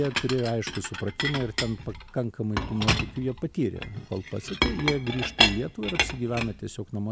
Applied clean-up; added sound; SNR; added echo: none; Chink, clink; 1 dB; none.